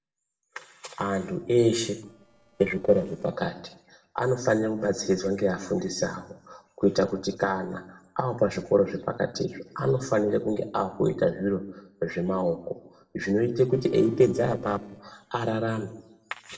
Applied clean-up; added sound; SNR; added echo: neural separator model SepFormer DNS4.